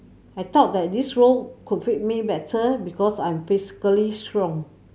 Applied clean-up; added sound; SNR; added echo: none; none; none; none.